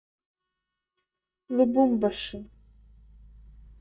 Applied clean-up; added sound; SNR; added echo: neural mask model DeepFilterNet 3.